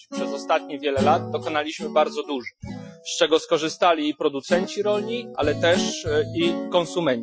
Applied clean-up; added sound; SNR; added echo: classical method Wiener filter.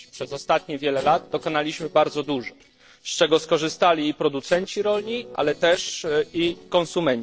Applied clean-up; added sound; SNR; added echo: neural separator model SepFormer DNS4.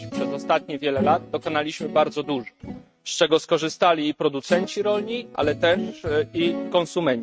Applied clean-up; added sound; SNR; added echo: neural mask model RNNoise.